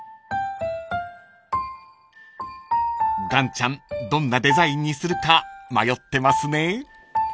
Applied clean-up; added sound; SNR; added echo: none; none; none; none.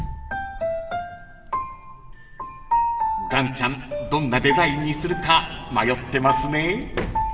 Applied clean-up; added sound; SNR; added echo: none; Sliding door; 12 dB; reverberation time 1.8 s.